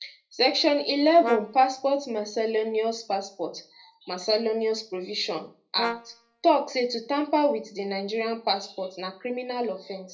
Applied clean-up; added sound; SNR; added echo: none; Brass instrument; 11 dB; reverberation time 0.3 s.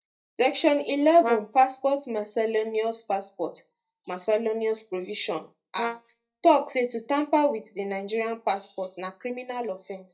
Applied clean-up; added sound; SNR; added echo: neural mask model DeepFilterNet 3.